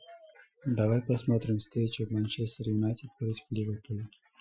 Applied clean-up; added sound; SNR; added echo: classical method Wiener filter.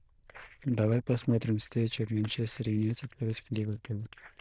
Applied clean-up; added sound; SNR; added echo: neural diffusion model UNIVERSE++.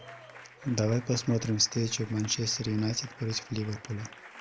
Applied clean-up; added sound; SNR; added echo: none; Applause; 18 dB; none.